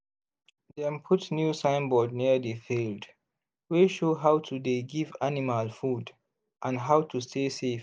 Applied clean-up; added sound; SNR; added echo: none; none; none; none.